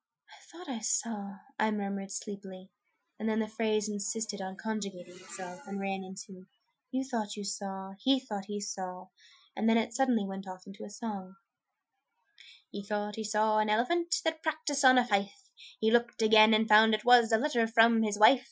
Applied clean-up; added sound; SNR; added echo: classical method Wiener filter.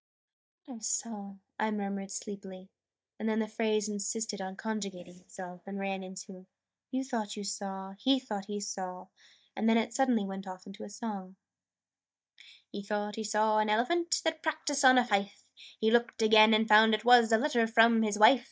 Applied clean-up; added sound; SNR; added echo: neural mask model DeepFilterNet 3.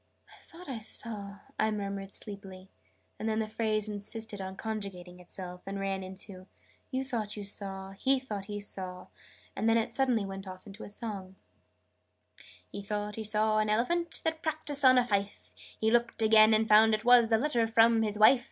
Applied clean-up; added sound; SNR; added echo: none; none; none; none.